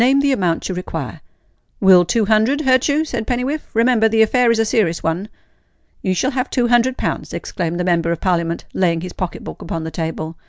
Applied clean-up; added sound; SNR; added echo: none; none; none; none.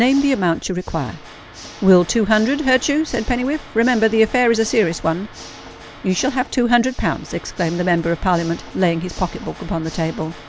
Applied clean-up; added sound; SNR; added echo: none; Water / Mechanisms; 19 dB; none.